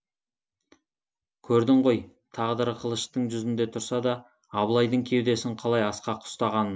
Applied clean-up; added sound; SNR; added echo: none; none; none; none.